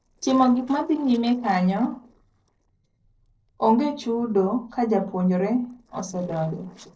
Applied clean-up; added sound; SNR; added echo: neural separator model SepFormer DNS4.